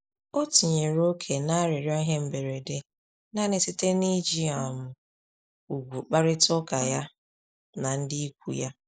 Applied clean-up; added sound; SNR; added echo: neural mask model Resemble Enhance denoiser.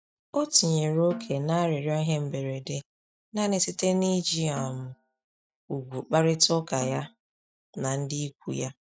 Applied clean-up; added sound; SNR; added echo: neural mask model RNNoise.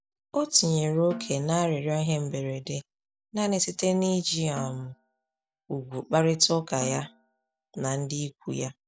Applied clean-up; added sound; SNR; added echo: none; Snare drum; 18 dB; none.